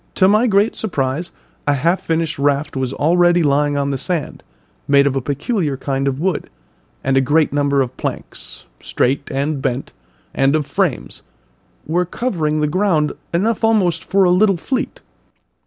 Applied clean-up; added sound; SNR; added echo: none; none; none; none.